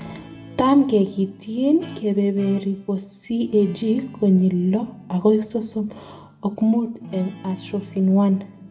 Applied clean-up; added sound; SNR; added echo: none; Guitar; 20 dB; reverberation time 0.5 s.